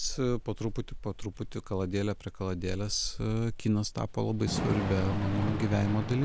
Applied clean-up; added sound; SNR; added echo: none; Thunder / Rain; 6 dB; none.